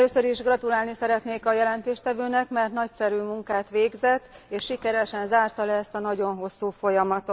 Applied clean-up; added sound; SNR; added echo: none; none; none; none.